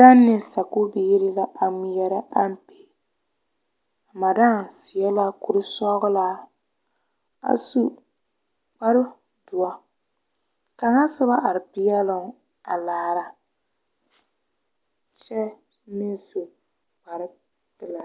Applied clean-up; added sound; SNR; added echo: none; none; none; none.